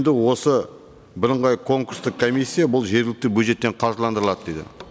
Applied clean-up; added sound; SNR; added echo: none; none; none; none.